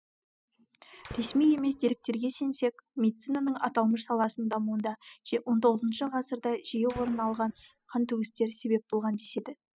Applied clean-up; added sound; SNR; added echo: classical method spectral subtraction.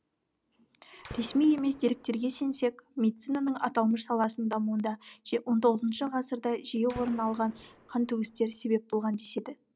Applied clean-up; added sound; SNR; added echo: none; Gunshot, gunfire; 19 dB; none.